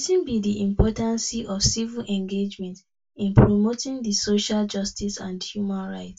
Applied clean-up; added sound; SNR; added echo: none; none; none; reverberation time 0.1 s.